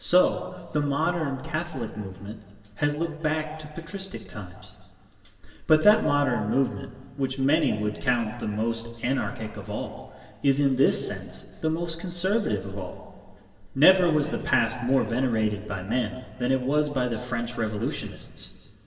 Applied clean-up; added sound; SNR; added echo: none; none; none; reverberation time 2.1 s.